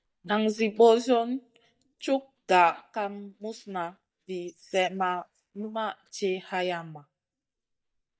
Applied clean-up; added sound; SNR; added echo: neural mask model DeepFilterNet 3.